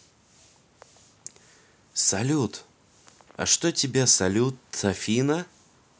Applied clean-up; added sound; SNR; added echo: none; none; none; none.